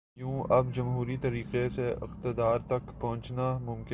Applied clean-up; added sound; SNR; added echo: none; none; none; none.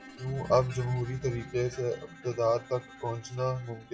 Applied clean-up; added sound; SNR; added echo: classical method log-MMSE.